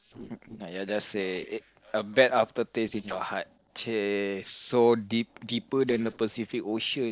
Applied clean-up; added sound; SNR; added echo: neural separator model SepFormer DNS4.